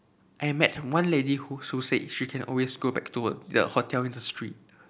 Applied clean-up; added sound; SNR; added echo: none; none; none; none.